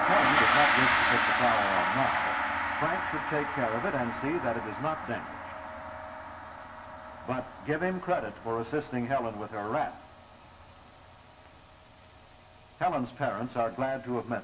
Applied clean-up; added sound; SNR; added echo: none; Gong; -1 dB; reverberation time 0.7 s.